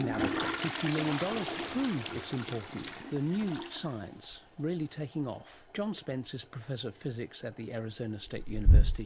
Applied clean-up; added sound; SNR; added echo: none; Toilet flush; -4 dB; none.